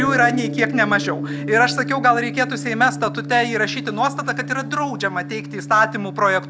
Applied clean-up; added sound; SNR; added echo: none; Gong; 8 dB; none.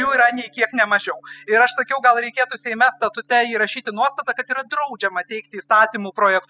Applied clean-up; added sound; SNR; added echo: classical method spectral subtraction.